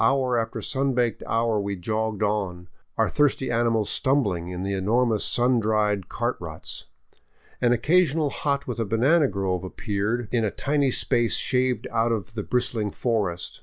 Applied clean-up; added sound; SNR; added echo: none; none; none; none.